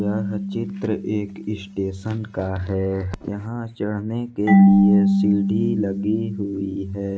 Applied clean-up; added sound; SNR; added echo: none; Marimba, xylophone / Wood; -3 dB; none.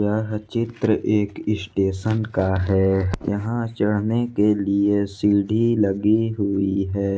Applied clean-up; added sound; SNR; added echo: none; none; none; none.